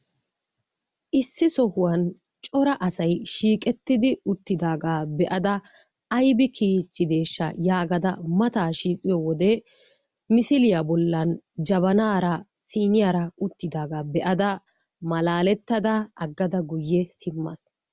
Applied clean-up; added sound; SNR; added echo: none; none; none; none.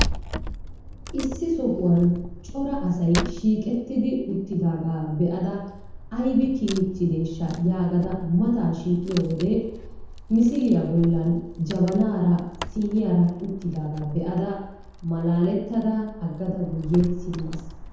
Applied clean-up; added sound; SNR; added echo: none; Wood; 11 dB; reverberation time 0.9 s.